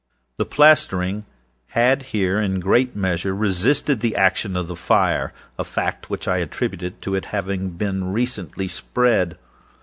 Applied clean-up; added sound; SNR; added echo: none; none; none; none.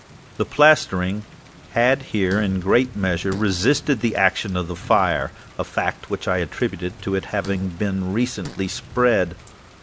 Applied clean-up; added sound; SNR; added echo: none; Fart + Thunder / Rain; 18 dB; none.